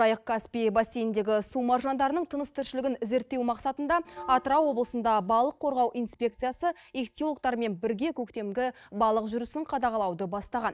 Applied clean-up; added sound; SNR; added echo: neural mask model DeepFilterNet 3.